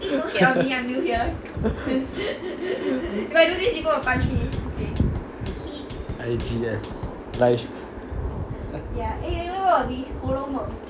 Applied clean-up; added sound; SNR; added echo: none; Drum / Drum kit; 12 dB; none.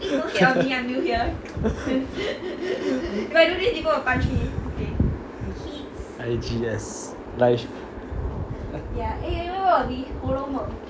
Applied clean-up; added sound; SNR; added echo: none; none; none; none.